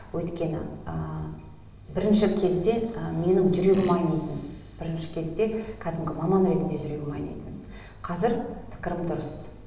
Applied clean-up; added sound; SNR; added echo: none; Fart; 15 dB; reverberation time 1.2 s.